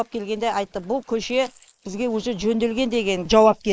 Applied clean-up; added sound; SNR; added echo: neural mask model Resemble Enhance denoiser.